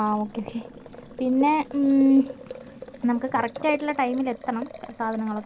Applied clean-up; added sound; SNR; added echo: none; Boiling; 15 dB; none.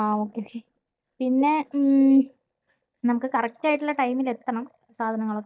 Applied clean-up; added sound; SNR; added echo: neural mask model DeepFilterNet 3.